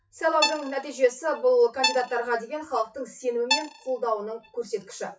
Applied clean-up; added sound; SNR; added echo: classical method WPE with log-MMSE.